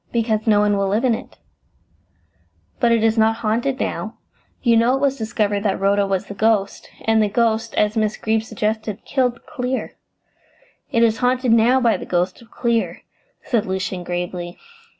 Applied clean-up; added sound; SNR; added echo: none; none; none; none.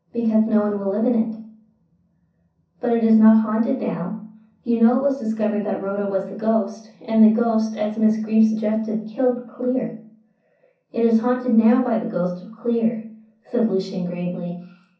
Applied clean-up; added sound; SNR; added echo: none; none; none; reverberation time 0.6 s.